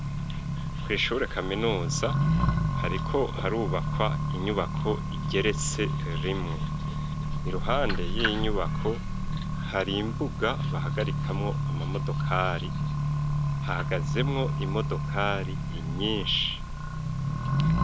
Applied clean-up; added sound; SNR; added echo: none; Accelerating, revving, vroom; -3 dB; none.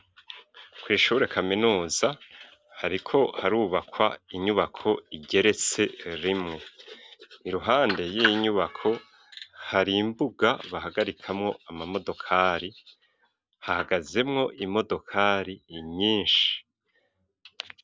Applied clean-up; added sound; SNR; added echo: none; none; none; none.